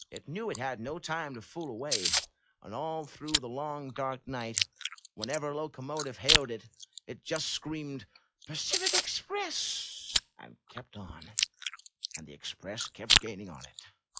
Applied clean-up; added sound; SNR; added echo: classical method log-MMSE.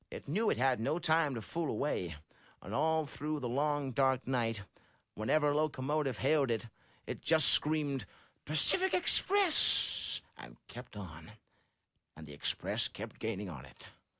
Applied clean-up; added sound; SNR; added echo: none; none; none; none.